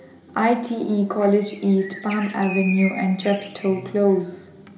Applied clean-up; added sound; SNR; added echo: none; Bird; 14 dB; reverberation time 1.3 s.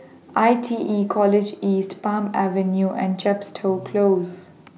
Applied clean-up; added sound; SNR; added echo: none; none; none; none.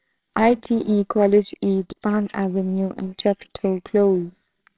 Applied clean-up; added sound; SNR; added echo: neural separator model SepFormer WHAMR!.